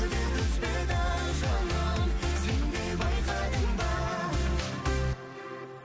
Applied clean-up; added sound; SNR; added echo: none; none; none; none.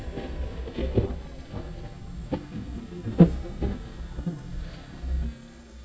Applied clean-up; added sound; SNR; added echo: neural mask model DeepFilterNet 3.